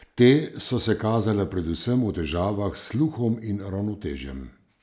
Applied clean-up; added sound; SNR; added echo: none; none; none; none.